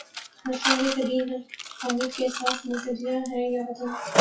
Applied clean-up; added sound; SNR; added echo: classical method WPE with log-MMSE.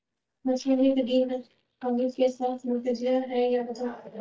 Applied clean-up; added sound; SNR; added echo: neural mask model DeepFilterNet 3.